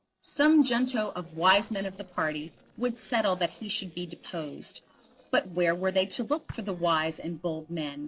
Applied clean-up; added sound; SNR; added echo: neural separator model SepFormer DNS4.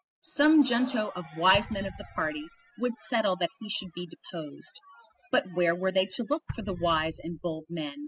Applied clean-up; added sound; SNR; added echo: classical method spectral subtraction.